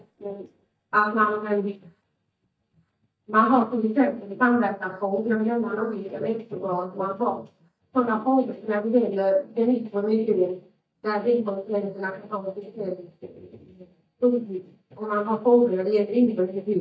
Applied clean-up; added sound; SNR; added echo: neural mask model DeepFilterNet 3.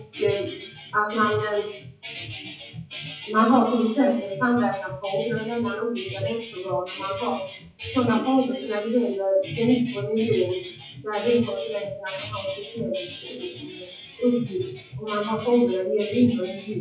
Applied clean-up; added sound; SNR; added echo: classical method WPE with log-MMSE.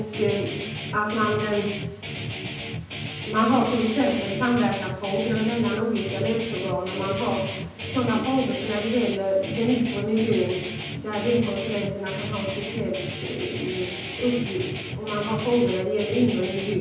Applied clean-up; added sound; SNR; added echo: none; Guitar; 7 dB; reverberation time 0.9 s.